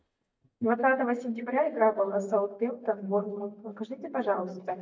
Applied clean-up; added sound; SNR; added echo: neural mask model DeepFilterNet 3.